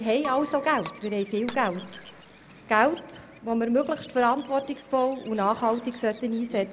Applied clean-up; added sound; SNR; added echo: none; Bird + Shatter; 17 dB; none.